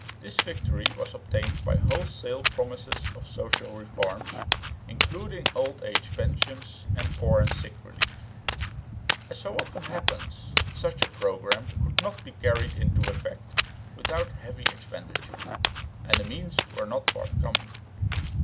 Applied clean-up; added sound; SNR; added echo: none; Walk, footsteps; -5 dB; none.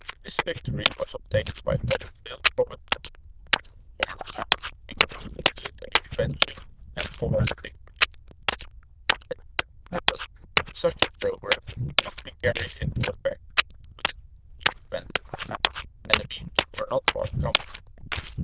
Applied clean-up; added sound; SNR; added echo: neural diffusion model UNIVERSE++.